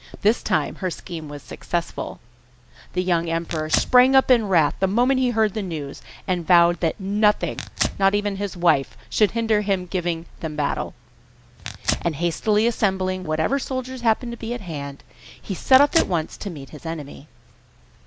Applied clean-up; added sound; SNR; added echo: none; Tearing; 14 dB; none.